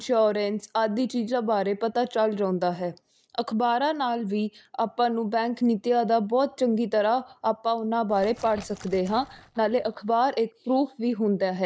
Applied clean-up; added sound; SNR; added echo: neural mask model DeepFilterNet 3.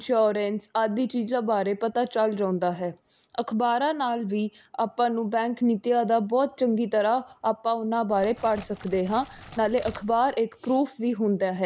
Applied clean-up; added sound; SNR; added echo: none; Crackle; 17 dB; none.